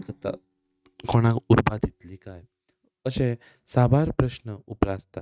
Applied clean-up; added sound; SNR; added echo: neural mask model RNNoise.